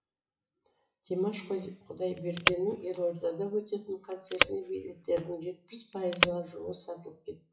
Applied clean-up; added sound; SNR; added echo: classical method WPE with log-MMSE.